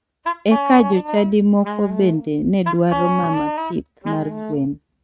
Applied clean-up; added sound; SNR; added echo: neural mask model RNNoise.